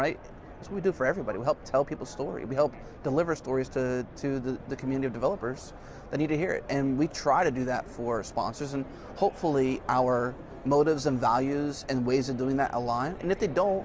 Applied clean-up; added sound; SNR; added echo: none; none; none; none.